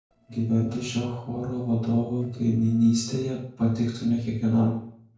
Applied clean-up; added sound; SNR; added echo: neural separator model SepFormer DNS4.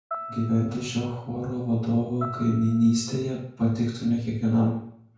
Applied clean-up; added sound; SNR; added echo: none; Piano; 16 dB; reverberation time 0.5 s.